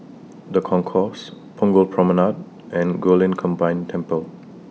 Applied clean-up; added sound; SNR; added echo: none; none; none; none.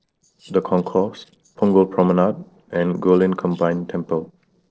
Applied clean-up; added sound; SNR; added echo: neural separator model SepFormer DNS4.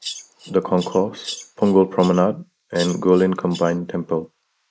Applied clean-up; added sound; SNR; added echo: neural mask model Resemble Enhance denoiser.